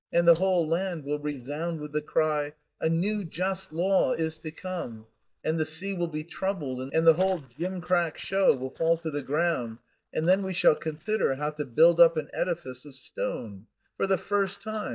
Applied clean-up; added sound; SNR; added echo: neural mask model DeepFilterNet 3.